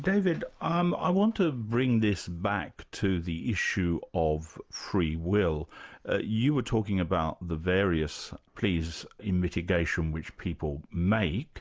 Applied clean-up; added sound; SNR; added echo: none; none; none; none.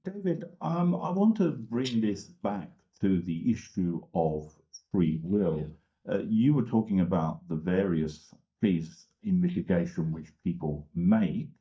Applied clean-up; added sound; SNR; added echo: neural mask model DeepFilterNet 3.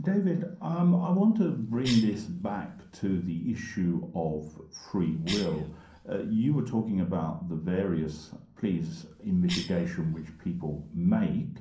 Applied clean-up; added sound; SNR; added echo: none; Cough; 17 dB; reverberation time 0.6 s.